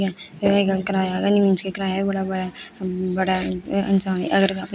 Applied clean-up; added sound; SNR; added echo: none; none; none; none.